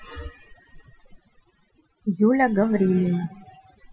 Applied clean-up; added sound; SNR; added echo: classical method Wiener filter.